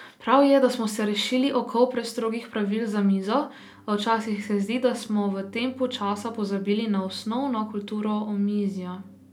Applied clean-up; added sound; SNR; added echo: none; none; none; none.